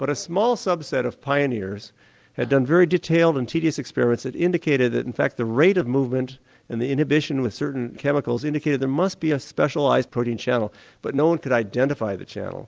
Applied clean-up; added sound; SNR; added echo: none; none; none; none.